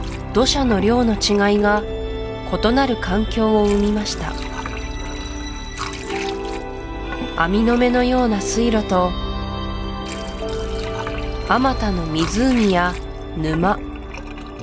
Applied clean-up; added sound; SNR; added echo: none; Sink (filling or washing) / Water; 17 dB; none.